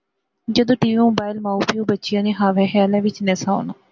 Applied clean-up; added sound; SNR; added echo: none; none; none; none.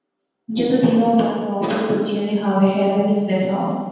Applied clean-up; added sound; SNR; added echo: none; none; none; reverberation time 1.2 s.